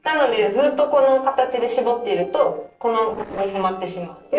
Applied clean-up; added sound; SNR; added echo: neural separator model SepFormer DNS4.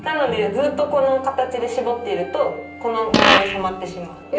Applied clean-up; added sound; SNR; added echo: none; Fart; -2 dB; reverberation time 0.6 s.